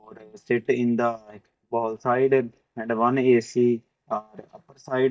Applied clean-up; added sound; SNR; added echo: neural mask model DeepFilterNet 3.